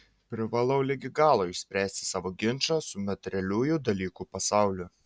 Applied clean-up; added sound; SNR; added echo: none; none; none; none.